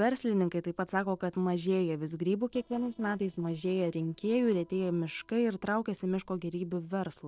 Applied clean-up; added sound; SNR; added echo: neural separator model SepFormer DNS4.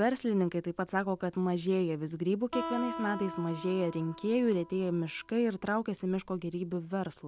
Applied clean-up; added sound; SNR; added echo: none; Acoustic guitar; 11 dB; none.